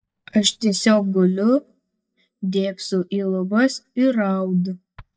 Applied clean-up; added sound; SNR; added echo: neural mask model DeepFilterNet 3.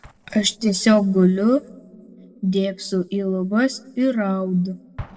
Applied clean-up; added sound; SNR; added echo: neural separator model SepFormer DNS4.